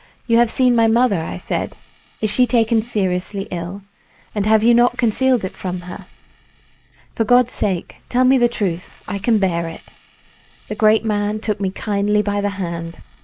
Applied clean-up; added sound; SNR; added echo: neural mask model Resemble Enhance denoiser.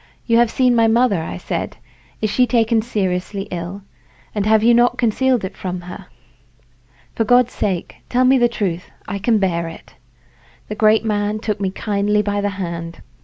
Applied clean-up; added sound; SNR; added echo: none; none; none; none.